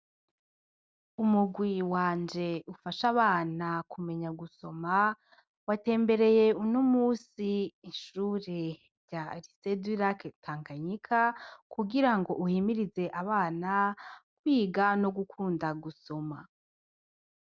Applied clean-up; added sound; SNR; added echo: none; none; none; none.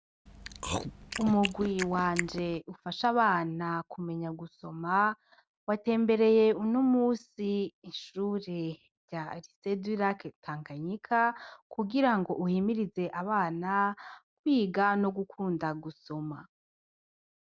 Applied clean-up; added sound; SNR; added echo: none; Chewing, mastication; 7 dB; none.